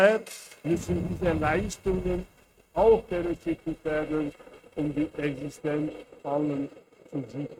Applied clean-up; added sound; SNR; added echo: neural mask model RNNoise.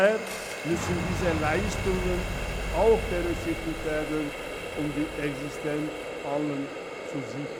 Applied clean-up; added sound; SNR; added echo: none; Boom + Water tap, faucet; 3 dB; none.